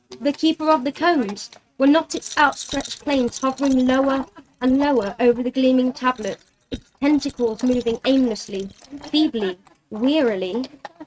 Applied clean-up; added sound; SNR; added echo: neural mask model RNNoise.